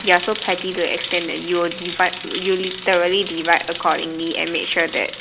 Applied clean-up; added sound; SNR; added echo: none; Bicycle; 10 dB; none.